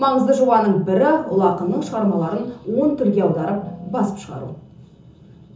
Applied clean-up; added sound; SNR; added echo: none; Organ; 12 dB; reverberation time 0.6 s.